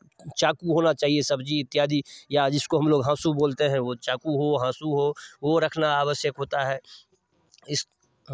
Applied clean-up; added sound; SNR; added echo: none; none; none; none.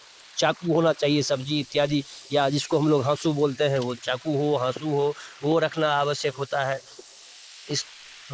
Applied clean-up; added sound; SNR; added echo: neural mask model Resemble Enhance denoiser.